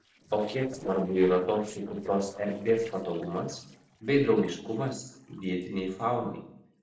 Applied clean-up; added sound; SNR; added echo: neural separator model SepFormer DNS4.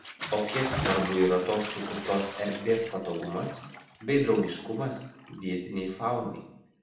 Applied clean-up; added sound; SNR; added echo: none; Bathtub (filling or washing) / Splash, splatter; 9 dB; reverberation time 0.7 s.